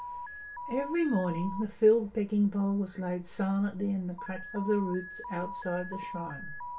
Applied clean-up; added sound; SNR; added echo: none; Alarm; 12 dB; reverberation time 0.2 s.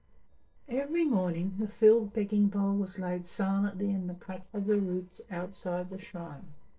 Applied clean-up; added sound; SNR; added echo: neural separator model SepFormer DNS4.